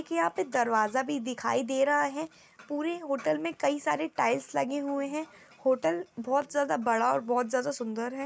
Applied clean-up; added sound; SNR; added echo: none; none; none; none.